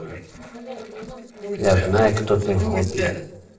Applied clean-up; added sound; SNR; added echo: neural separator model SepFormer DNS4.